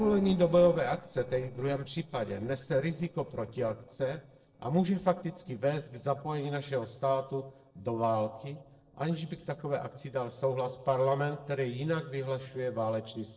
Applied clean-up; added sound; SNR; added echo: neural separator model SepFormer DNS4.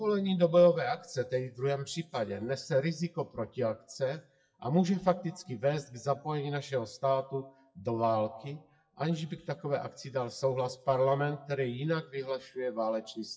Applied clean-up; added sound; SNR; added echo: classical method WPE with log-MMSE.